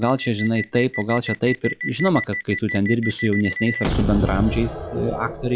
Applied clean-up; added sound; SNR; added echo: classical method log-MMSE.